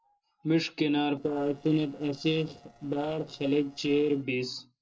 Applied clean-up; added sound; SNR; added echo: neural separator model SepFormer DNS4.